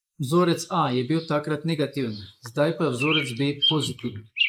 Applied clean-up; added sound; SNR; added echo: neural mask model Resemble Enhance denoiser.